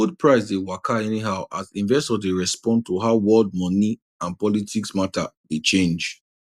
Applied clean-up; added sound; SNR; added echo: none; none; none; none.